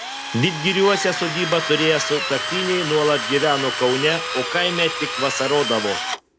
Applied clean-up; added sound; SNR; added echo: none; Drill; 5 dB; none.